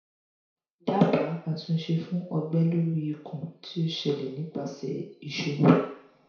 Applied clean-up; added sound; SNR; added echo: none; none; none; reverberation time 0.6 s.